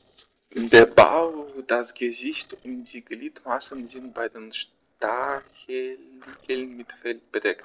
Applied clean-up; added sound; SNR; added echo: neural separator model SepFormer DNS4.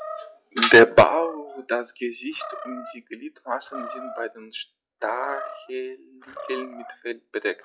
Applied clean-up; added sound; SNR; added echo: classical method log-MMSE.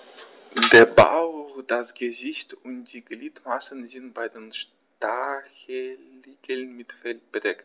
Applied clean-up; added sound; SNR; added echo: none; none; none; none.